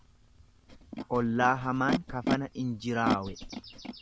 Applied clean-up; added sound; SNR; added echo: none; Animal; 4 dB; none.